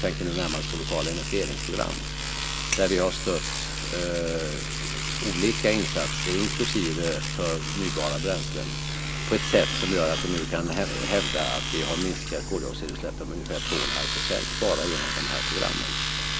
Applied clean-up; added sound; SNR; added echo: none; Shatter + Domestic sounds, home sounds; 4 dB; none.